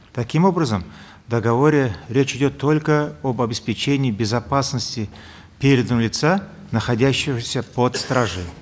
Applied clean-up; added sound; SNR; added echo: none; none; none; none.